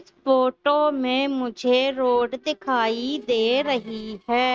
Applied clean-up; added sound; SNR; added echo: neural mask model RNNoise.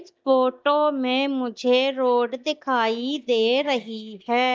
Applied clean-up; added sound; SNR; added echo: neural mask model DeepFilterNet 3.